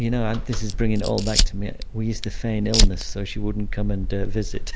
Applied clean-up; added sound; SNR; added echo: none; Fire; -3 dB; none.